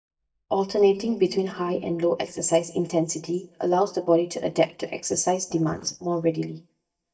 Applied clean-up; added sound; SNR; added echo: neural mask model DeepFilterNet 3.